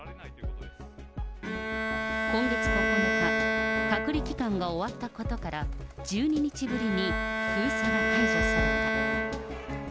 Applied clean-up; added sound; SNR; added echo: none; Bowed string instrument; -2 dB; none.